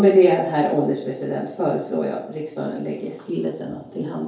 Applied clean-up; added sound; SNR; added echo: none; none; none; reverberation time 2.4 s.